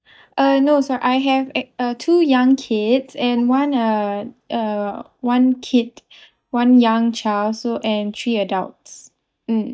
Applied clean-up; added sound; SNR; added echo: neural mask model DeepFilterNet 3.